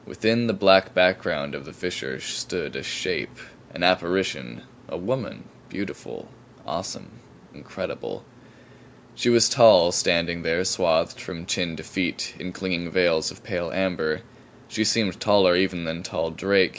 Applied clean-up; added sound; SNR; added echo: none; none; none; none.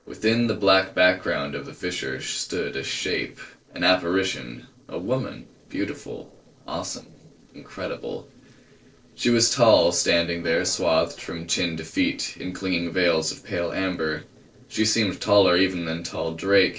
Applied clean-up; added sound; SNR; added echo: neural separator model SepFormer DNS4.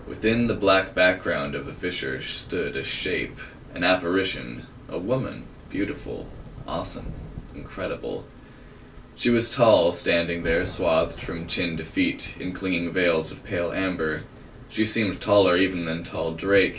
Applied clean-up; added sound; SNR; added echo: none; Thunder; 18 dB; reverberation time 0.2 s.